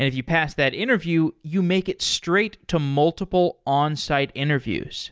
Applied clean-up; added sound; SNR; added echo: none; none; none; none.